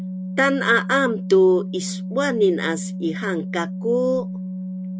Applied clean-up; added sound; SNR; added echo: none; Organ; 8 dB; none.